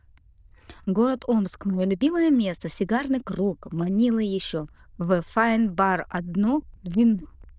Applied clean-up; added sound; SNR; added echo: neural diffusion model UNIVERSE++.